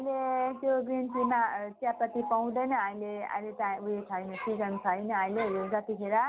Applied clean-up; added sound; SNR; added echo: none; none; none; none.